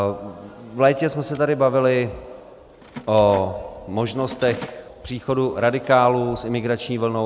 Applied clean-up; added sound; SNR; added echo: none; Mechanisms; 19 dB; none.